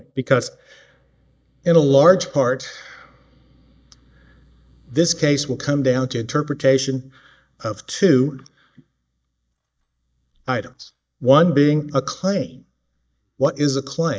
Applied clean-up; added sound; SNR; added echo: neural mask model DeepFilterNet 3.